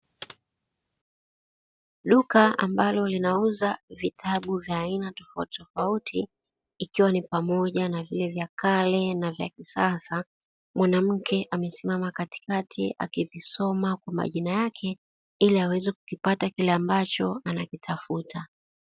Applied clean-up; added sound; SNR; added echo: none; Computer keyboard + Cowbell; 19 dB; none.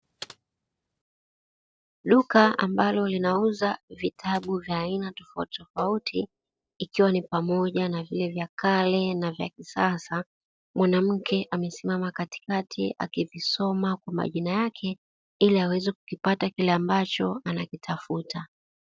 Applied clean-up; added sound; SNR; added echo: neural separator model SepFormer DNS4.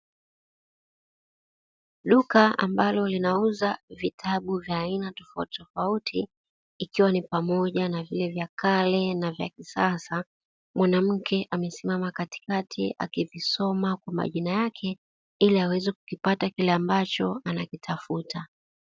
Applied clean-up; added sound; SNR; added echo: none; none; none; none.